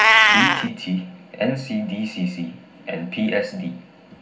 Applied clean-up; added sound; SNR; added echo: none; Meow; -3 dB; reverberation time 0.4 s.